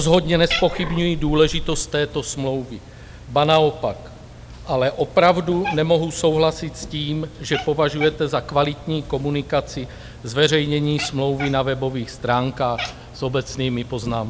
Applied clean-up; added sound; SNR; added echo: none; Cat; 12 dB; none.